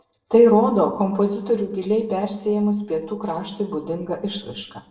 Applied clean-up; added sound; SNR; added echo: neural separator model SepFormer DNS4.